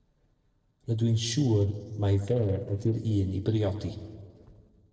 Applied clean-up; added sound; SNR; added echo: neural separator model SepFormer DNS4.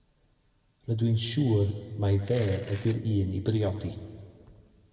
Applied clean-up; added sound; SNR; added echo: none; Domestic sounds, home sounds; 19 dB; reverberation time 1.8 s.